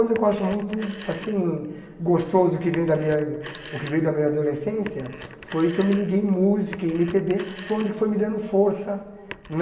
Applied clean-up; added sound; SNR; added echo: none; Telephone; 18 dB; reverberation time 2.0 s.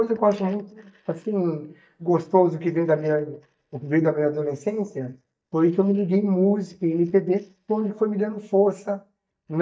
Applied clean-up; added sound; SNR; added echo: neural mask model DeepFilterNet 3.